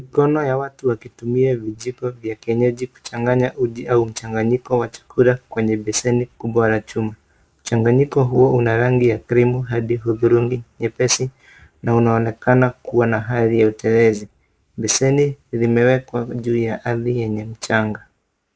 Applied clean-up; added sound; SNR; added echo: neural mask model Resemble Enhance denoiser.